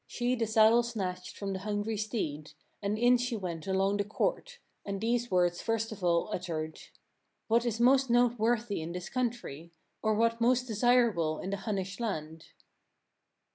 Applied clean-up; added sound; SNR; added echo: none; none; none; none.